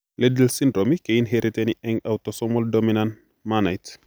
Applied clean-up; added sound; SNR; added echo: none; none; none; none.